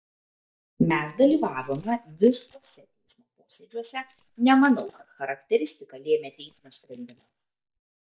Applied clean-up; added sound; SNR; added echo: neural mask model DeepFilterNet 3.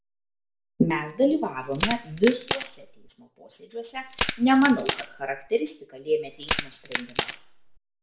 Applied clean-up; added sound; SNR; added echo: none; Crack; 5 dB; reverberation time 0.4 s.